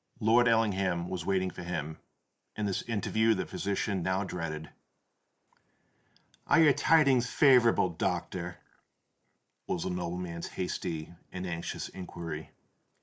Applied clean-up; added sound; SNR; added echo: neural mask model Resemble Enhance denoiser.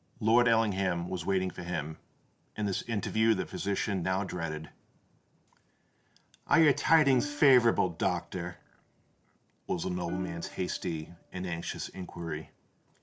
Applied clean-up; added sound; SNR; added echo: none; Plucked string instrument; 15 dB; none.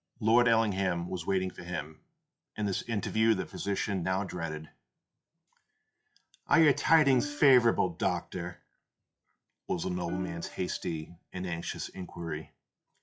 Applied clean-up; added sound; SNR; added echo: classical method log-MMSE.